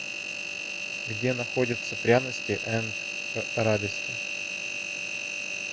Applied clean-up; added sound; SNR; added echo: none; Engine; 2 dB; none.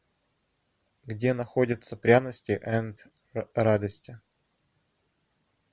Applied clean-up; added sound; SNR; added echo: none; none; none; none.